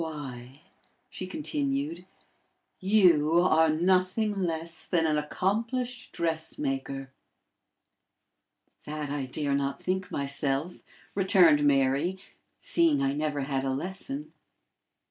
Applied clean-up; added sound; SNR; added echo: none; none; none; none.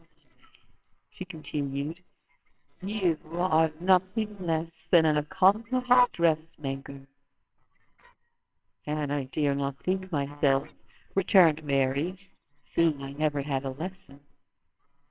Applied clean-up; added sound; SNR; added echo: neural separator model SepFormer WHAMR!.